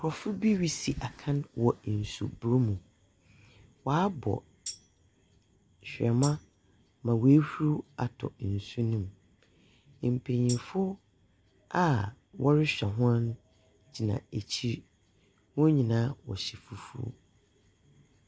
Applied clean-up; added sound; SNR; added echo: none; Tambourine; 15 dB; none.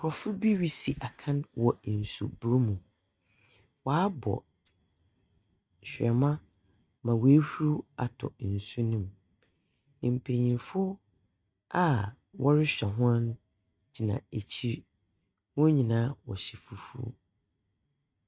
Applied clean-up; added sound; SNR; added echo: neural mask model RNNoise.